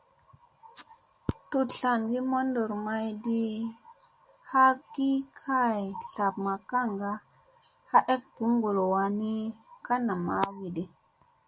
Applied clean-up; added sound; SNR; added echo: none; none; none; none.